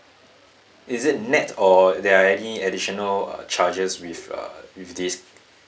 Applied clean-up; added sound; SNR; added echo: none; none; none; none.